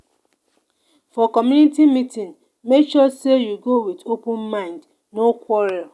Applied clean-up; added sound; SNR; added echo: none; none; none; none.